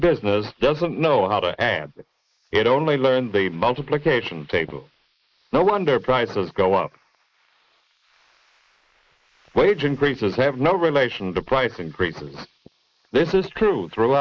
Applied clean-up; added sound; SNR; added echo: neural mask model Resemble Enhance denoiser.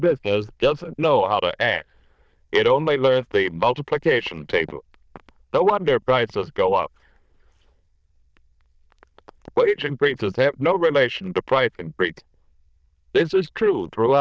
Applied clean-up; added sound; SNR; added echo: neural diffusion model UNIVERSE++.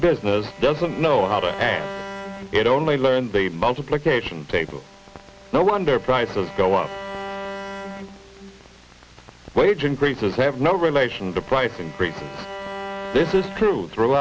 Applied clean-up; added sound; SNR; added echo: none; Bowed string instrument; 14 dB; none.